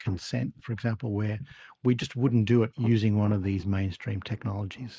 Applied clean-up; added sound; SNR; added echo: neural mask model Resemble Enhance denoiser.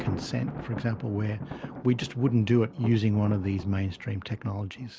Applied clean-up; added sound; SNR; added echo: none; Thunder; 13 dB; none.